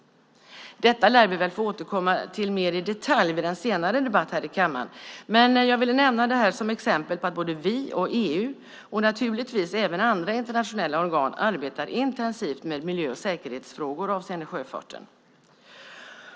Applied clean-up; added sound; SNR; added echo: none; none; none; none.